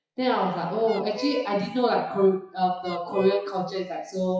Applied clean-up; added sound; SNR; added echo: classical method WPE with log-MMSE.